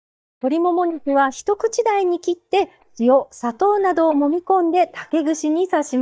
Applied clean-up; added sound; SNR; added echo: neural mask model DeepFilterNet 3.